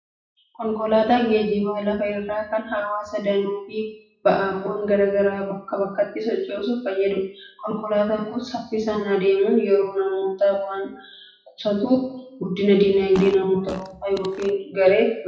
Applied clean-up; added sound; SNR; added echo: classical method WPE with log-MMSE.